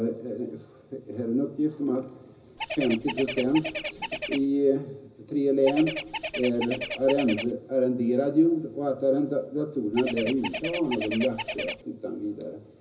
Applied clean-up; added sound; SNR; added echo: none; Bird; 7 dB; reverberation time 0.4 s.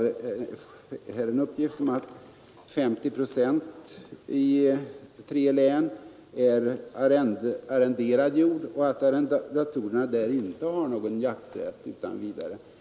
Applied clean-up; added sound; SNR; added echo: none; none; none; none.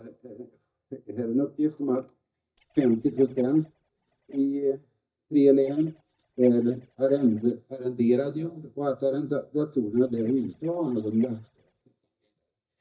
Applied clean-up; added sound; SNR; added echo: neural mask model DeepFilterNet 3.